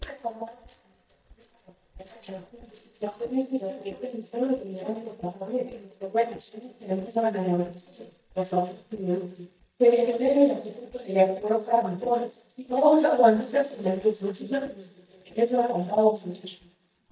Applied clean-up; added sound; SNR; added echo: neural mask model DeepFilterNet 3.